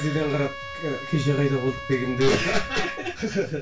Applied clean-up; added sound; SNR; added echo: none; Trumpet; 12 dB; reverberation time 0.2 s.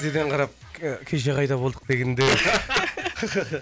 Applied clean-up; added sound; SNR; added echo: none; none; none; none.